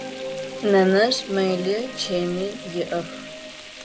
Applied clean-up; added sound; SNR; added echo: none; Frying (food); 17 dB; none.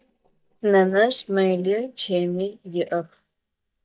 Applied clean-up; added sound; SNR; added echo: neural mask model DeepFilterNet 3.